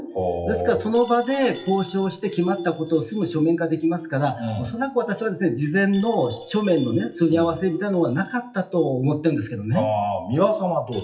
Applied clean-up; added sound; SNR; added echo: classical method WPE with log-MMSE.